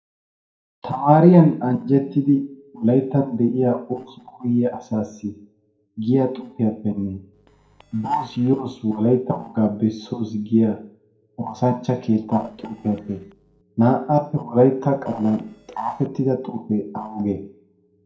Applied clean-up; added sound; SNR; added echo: neural separator model SepFormer DNS4.